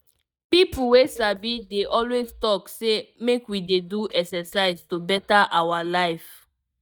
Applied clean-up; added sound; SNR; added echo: neural mask model DeepFilterNet 3.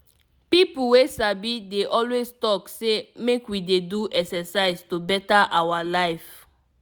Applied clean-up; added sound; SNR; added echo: none; none; none; none.